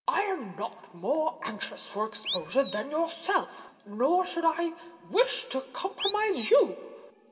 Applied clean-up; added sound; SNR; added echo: none; Animal; 8 dB; reverberation time 2.1 s.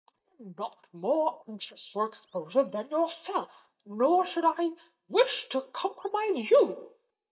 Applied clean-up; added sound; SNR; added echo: neural mask model DeepFilterNet 3.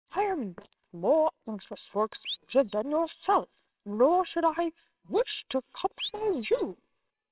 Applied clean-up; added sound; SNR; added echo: neural separator model SepFormer WHAMR!.